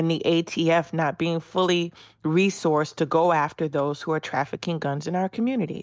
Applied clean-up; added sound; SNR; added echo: none; none; none; none.